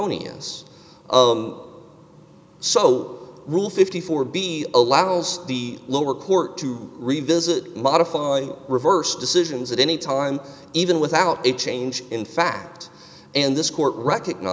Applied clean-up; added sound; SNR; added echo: none; none; none; none.